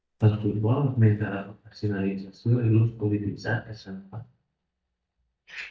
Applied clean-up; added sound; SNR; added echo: neural mask model DeepFilterNet 3.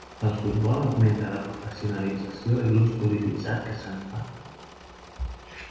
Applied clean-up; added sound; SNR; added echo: none; Engine / Mechanisms; 18 dB; reverberation time 1.2 s.